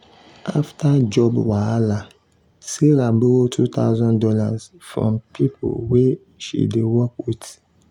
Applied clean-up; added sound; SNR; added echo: none; none; none; none.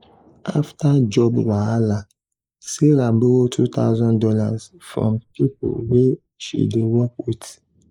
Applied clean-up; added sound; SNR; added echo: neural mask model Resemble Enhance denoiser.